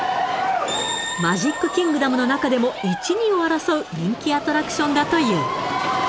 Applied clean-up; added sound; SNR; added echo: none; none; none; none.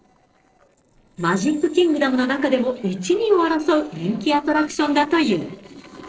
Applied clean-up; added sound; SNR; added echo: neural separator model SepFormer DNS4.